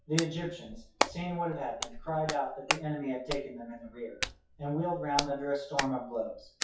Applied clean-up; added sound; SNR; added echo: classical method WPE with log-MMSE.